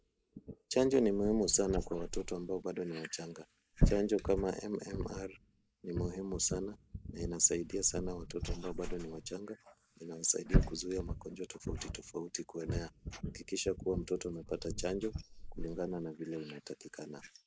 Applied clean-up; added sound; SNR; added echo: neural mask model Resemble Enhance denoiser.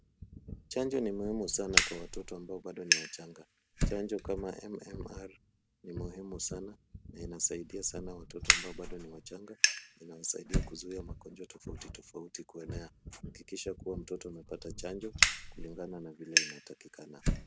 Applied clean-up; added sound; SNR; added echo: none; Fire; -5 dB; none.